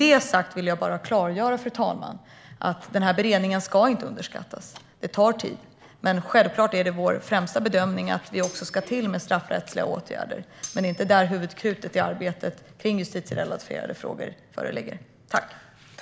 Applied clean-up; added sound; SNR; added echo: none; Cutlery, silverware; 18 dB; none.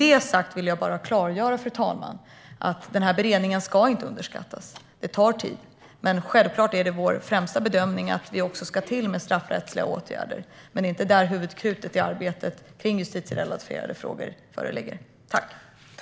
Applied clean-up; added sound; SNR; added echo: none; none; none; none.